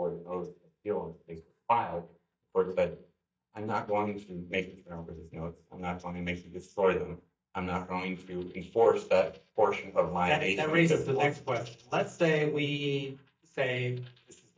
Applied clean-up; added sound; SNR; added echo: neural mask model DeepFilterNet 3.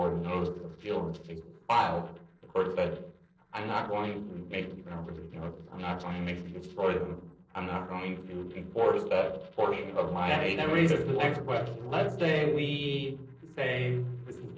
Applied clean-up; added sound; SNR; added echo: neural separator model SepFormer DNS4.